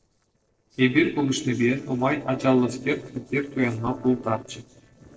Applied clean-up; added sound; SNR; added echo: neural separator model SepFormer DNS4.